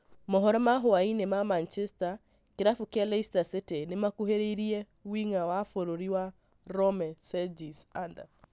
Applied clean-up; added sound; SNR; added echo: none; none; none; none.